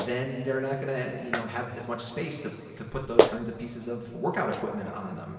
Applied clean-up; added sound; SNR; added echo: none; Clapping; 0 dB; reverberation time 2.5 s.